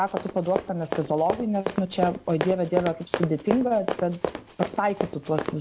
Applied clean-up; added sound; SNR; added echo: none; Run; 6 dB; none.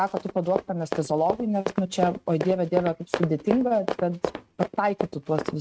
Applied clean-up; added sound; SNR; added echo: neural mask model RNNoise.